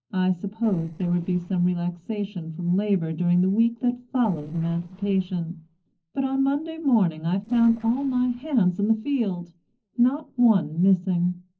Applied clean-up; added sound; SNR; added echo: neural separator model SepFormer DNS4.